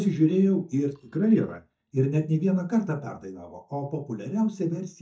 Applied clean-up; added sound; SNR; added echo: neural mask model DeepFilterNet 3.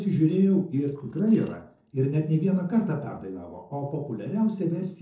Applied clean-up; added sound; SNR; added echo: neural separator model SepFormer DNS4.